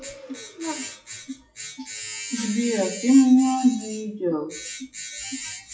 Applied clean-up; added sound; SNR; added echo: classical method WPE with log-MMSE.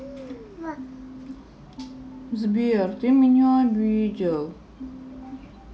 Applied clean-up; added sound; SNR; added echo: none; none; none; none.